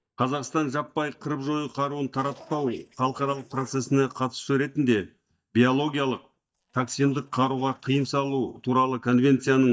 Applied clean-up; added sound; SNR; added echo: neural mask model DeepFilterNet 3.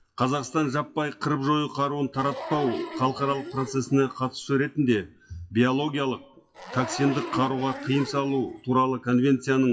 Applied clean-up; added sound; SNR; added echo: classical method WPE with log-MMSE.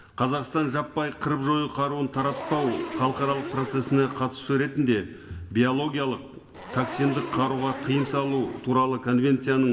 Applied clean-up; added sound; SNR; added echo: none; Zipper (clothing); 13 dB; reverberation time 1.3 s.